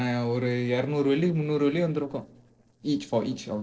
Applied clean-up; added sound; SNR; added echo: neural separator model SepFormer DNS4.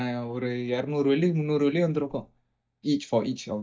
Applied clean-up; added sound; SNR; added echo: neural mask model DeepFilterNet 3.